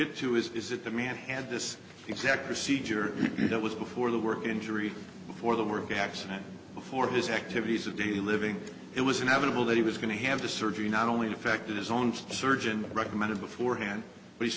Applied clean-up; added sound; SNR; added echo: none; none; none; none.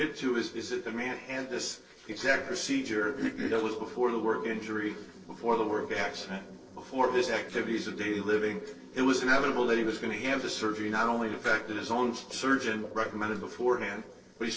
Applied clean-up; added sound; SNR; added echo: neural separator model SepFormer DNS4.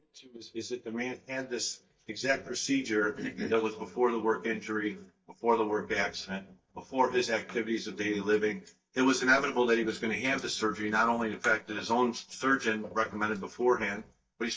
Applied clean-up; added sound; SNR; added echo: neural mask model DeepFilterNet 3.